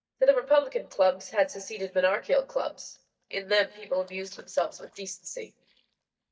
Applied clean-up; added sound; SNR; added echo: neural mask model DeepFilterNet 3.